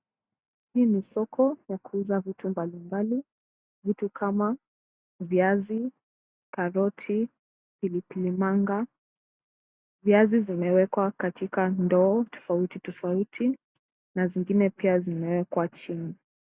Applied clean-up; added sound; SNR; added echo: none; none; none; none.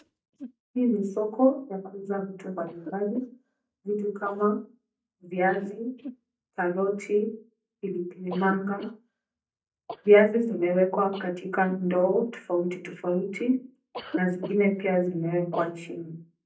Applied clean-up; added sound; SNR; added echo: neural mask model DeepFilterNet 3.